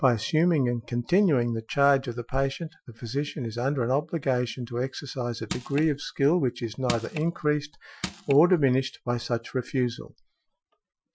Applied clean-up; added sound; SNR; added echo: classical method Wiener filter.